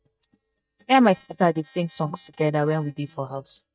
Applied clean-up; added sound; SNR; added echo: neural mask model DeepFilterNet 3.